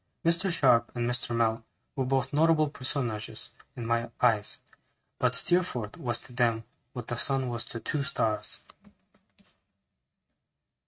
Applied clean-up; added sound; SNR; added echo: neural mask model RNNoise.